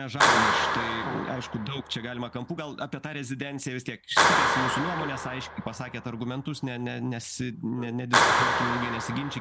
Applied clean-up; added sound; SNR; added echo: none; Clapping; -5 dB; none.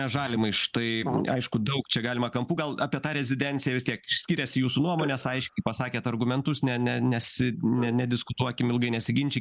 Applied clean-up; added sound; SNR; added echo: none; none; none; none.